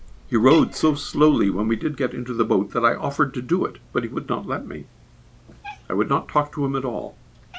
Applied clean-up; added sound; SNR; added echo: none; Cat; 19 dB; none.